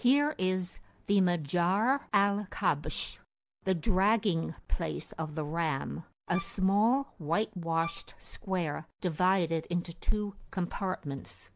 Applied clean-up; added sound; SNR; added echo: none; Bowed string instrument; 15 dB; none.